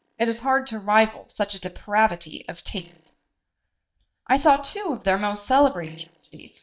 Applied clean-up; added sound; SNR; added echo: neural mask model DeepFilterNet 3.